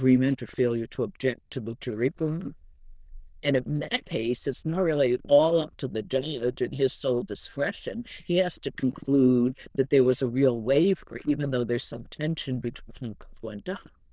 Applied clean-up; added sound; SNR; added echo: neural diffusion model UNIVERSE++.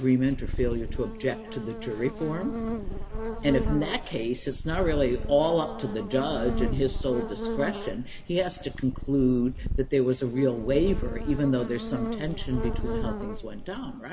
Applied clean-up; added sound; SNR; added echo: none; Buzz + Purr; 4 dB; none.